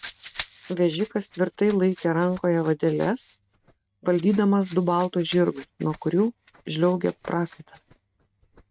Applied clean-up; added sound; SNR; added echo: neural mask model RNNoise.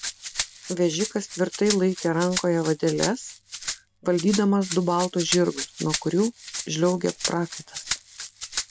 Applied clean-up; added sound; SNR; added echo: none; Rattle (instrument); 8 dB; none.